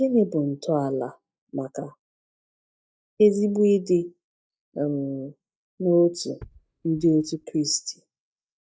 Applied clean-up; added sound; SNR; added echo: neural mask model DeepFilterNet 3.